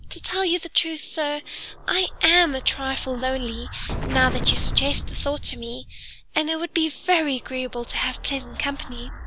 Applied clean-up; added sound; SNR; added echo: none; Explosion; 7 dB; none.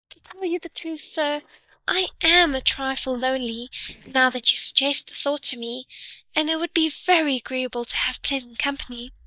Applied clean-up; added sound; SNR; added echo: neural mask model DeepFilterNet 3.